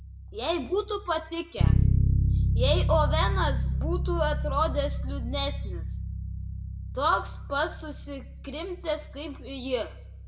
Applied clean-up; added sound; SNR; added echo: none; Bass guitar; -3 dB; reverberation time 0.5 s.